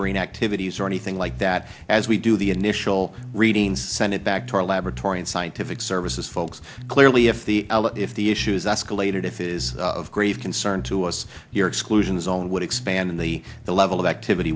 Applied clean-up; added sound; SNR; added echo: none; Bass guitar; 14 dB; none.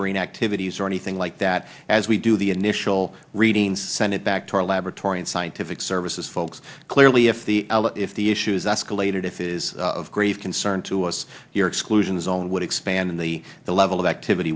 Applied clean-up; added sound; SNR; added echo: none; none; none; none.